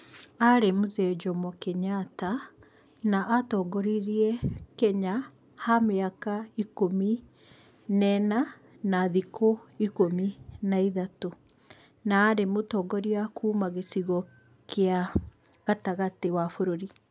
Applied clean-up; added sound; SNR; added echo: none; none; none; none.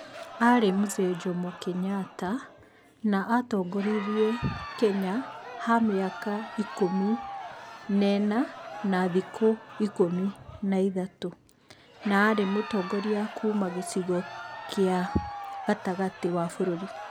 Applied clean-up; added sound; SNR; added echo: none; Crowd; 13 dB; none.